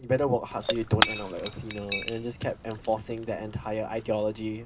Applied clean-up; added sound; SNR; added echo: none; Shatter / Crushing; 5 dB; reverberation time 0.2 s.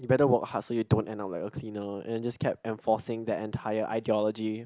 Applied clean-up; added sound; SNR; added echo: none; none; none; none.